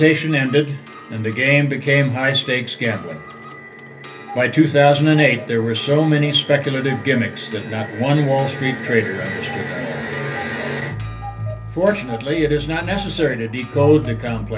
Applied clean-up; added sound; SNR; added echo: none; Clock; 18 dB; reverberation time 0.3 s.